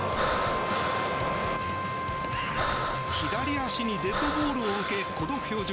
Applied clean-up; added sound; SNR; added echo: none; Wind instrument, woodwind instrument + Breathing; 1 dB; none.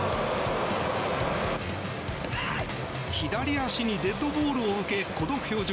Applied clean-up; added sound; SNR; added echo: none; none; none; none.